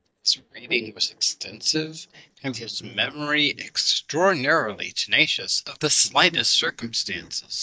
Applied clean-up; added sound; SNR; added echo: neural mask model DeepFilterNet 3.